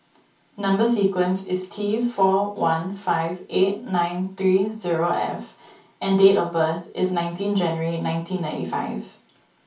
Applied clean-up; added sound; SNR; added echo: none; none; none; reverberation time 0.3 s.